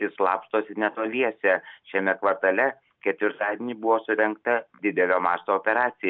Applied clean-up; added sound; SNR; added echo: none; none; none; none.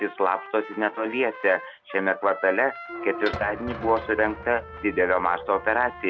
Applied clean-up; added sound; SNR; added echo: none; Squeak / Thump, thud + Trumpet; 13 dB; none.